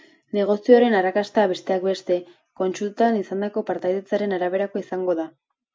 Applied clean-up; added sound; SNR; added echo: none; none; none; none.